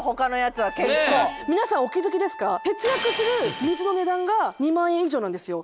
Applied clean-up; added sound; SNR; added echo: none; Trumpet; 15 dB; none.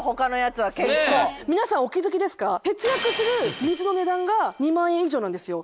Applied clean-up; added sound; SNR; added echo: none; none; none; none.